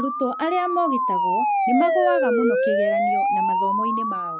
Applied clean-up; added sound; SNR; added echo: classical method spectral subtraction.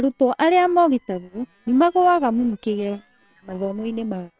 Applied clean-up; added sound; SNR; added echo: neural separator model SepFormer WHAM!.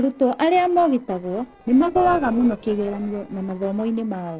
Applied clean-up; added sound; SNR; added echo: neural separator model SepFormer DNS4.